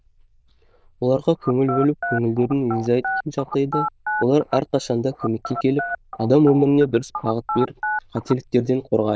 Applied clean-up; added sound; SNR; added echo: neural diffusion model UNIVERSE++.